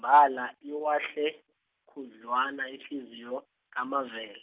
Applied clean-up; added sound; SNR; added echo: none; none; none; none.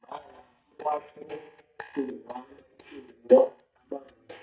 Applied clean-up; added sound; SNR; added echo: neural mask model DeepFilterNet 3.